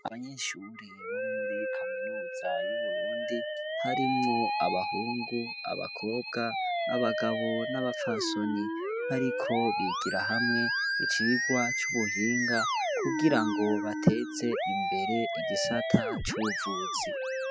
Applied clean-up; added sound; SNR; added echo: classical method spectral subtraction.